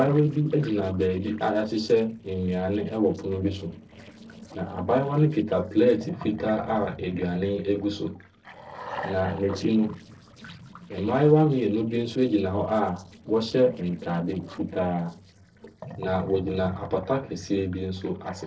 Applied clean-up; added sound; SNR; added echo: neural separator model SepFormer DNS4.